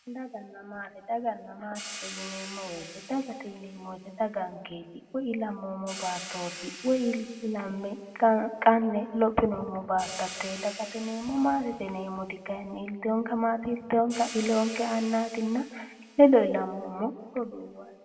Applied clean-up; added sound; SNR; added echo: none; Hi-hat; 17 dB; reverberation time 1.0 s.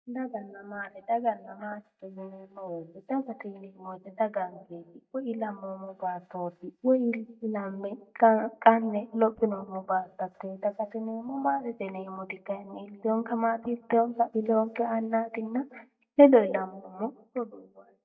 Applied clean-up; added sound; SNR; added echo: neural mask model DeepFilterNet 3.